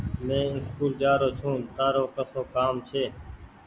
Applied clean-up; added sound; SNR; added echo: none; Sliding door; 17 dB; none.